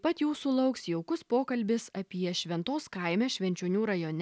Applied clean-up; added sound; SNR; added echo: none; none; none; none.